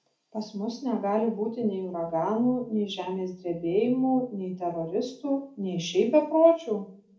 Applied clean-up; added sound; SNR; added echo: none; none; none; reverberation time 0.4 s.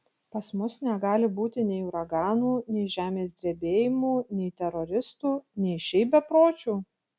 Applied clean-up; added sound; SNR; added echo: none; none; none; none.